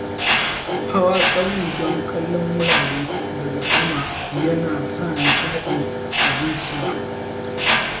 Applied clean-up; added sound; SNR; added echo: none; Mechanisms; -2 dB; reverberation time 0.3 s.